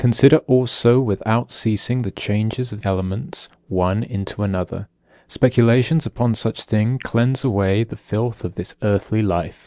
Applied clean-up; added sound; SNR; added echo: none; none; none; none.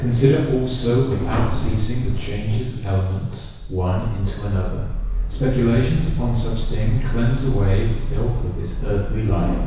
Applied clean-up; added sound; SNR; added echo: none; Sliding door; 2 dB; reverberation time 1.1 s.